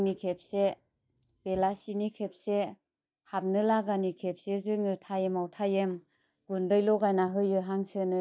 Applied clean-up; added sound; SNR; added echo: neural mask model DeepFilterNet 3.